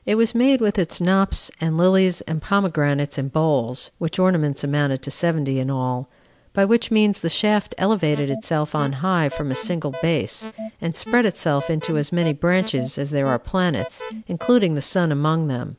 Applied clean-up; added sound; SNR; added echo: none; Alarm; 14 dB; none.